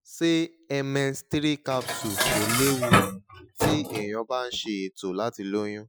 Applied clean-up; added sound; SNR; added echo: classical method Wiener filter.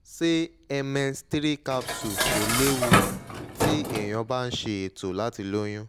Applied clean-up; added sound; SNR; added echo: none; Dishes, pots, and pans; 1 dB; none.